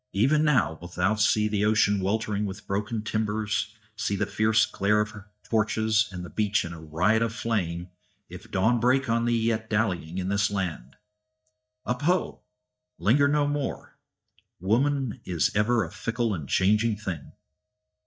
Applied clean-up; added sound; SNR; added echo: neural mask model DeepFilterNet 3.